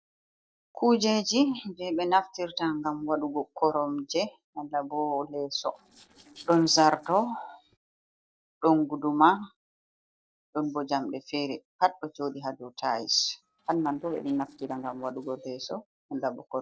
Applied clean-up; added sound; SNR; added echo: neural separator model SepFormer DNS4.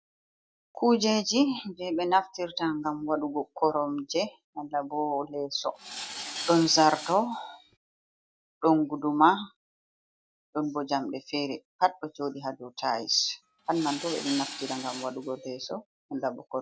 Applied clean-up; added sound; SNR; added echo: none; Tools; 11 dB; none.